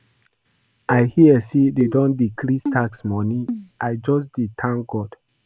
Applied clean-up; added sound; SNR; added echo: none; Keyboard (musical); 11 dB; none.